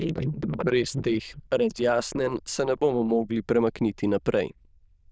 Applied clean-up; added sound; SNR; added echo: neural diffusion model UNIVERSE++.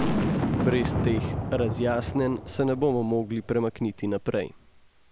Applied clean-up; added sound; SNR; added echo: none; Boom; 2 dB; none.